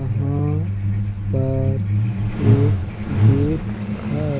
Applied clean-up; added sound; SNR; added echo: none; Truck; -5 dB; none.